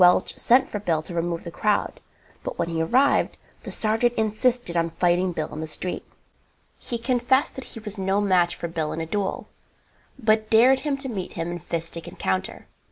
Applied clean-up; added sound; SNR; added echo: none; none; none; none.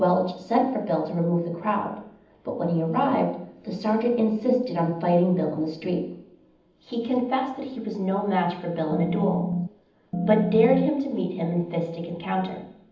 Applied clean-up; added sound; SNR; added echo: none; Organ; 1 dB; reverberation time 0.8 s.